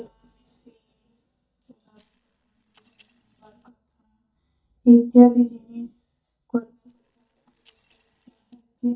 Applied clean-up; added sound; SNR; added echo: neural mask model DeepFilterNet 3.